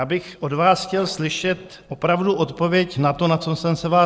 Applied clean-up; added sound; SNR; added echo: neural separator model SepFormer DNS4.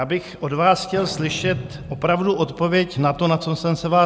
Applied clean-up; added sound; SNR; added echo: none; Fireworks; 11 dB; none.